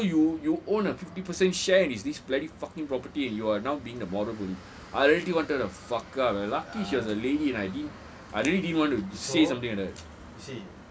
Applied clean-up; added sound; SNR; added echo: none; none; none; none.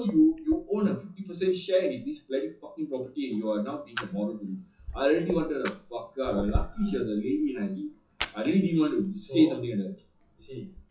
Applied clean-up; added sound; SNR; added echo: classical method WPE with log-MMSE.